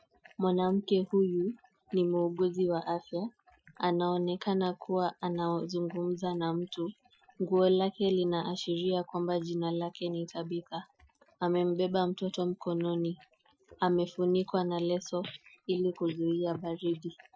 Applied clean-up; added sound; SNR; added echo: classical method Wiener filter.